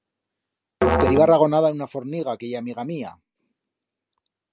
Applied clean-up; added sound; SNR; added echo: none; Musical instrument; 3 dB; none.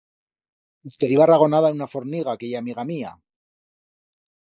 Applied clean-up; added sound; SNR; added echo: neural mask model Resemble Enhance denoiser.